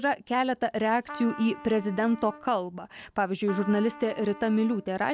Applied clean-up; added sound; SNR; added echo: none; Trumpet; 16 dB; none.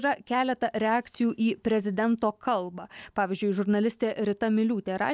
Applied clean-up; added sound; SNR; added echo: none; none; none; none.